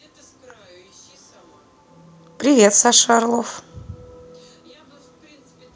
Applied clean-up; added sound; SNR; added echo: none; none; none; none.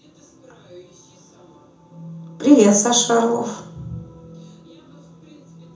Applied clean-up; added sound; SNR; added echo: none; none; none; reverberation time 0.7 s.